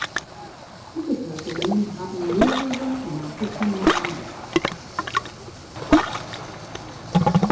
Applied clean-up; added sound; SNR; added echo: none; Ocean; -4 dB; reverberation time 2.3 s.